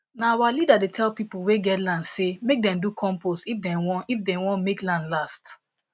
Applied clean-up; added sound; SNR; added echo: none; none; none; none.